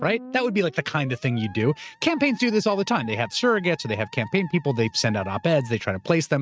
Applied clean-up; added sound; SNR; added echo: neural mask model RNNoise.